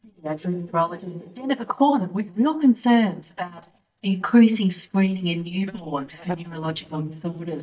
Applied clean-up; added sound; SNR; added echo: neural mask model DeepFilterNet 3.